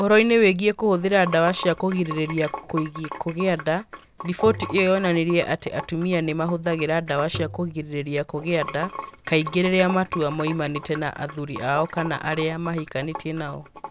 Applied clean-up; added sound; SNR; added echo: none; Tap + Sink (filling or washing) / Water; 14 dB; none.